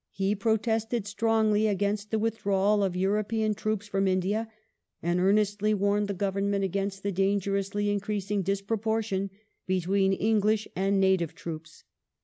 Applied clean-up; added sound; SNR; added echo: none; none; none; none.